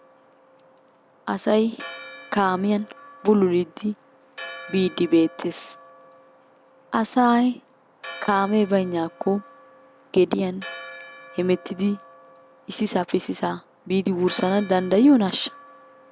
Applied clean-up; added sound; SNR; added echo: none; Church bell; 20 dB; none.